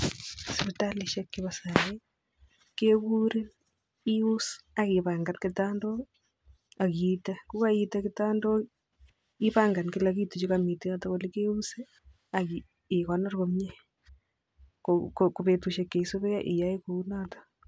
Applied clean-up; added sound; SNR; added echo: none; none; none; none.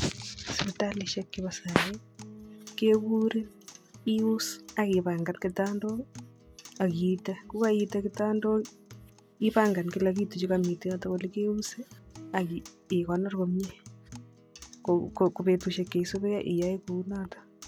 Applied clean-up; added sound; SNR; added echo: none; Acoustic guitar; 20 dB; none.